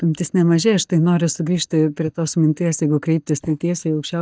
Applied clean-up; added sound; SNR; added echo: neural mask model DeepFilterNet 3.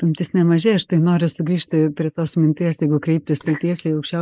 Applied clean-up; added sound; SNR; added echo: neural mask model Resemble Enhance denoiser.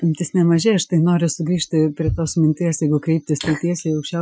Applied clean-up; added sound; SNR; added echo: classical method Wiener filter.